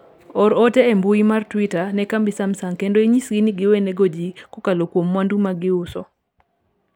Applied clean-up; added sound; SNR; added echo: none; none; none; none.